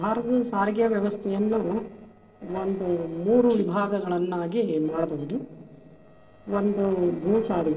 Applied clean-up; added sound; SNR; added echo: neural separator model SepFormer DNS4.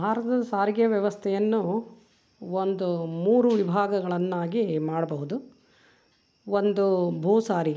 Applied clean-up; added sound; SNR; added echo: none; none; none; none.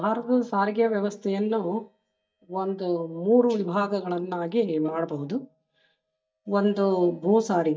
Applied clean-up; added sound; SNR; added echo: neural mask model DeepFilterNet 3.